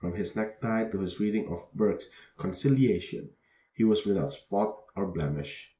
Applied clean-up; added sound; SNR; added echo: neural mask model Resemble Enhance denoiser.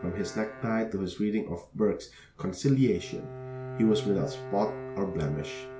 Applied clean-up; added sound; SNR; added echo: none; Bowed string instrument; 11 dB; none.